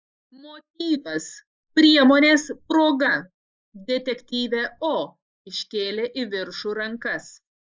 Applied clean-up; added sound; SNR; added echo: neural mask model Resemble Enhance denoiser.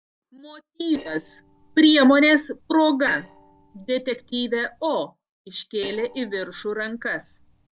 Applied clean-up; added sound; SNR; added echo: neural separator model SepFormer DNS4.